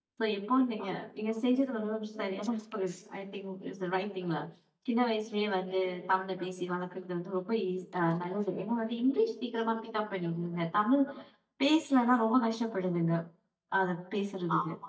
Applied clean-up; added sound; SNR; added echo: neural mask model DeepFilterNet 3.